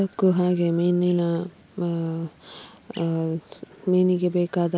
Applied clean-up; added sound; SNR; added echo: none; none; none; none.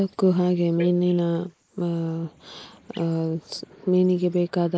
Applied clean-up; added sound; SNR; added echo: neural mask model Resemble Enhance denoiser.